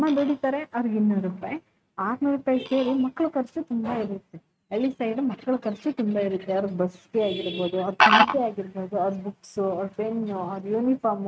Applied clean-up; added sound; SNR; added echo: neural mask model RNNoise.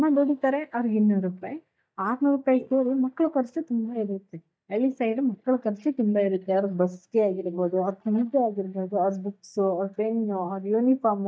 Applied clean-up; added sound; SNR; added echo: neural mask model DeepFilterNet 3.